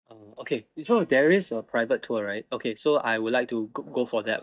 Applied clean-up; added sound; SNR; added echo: neural mask model DeepFilterNet 3.